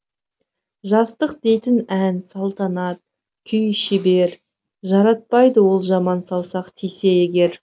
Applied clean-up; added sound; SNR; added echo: none; none; none; none.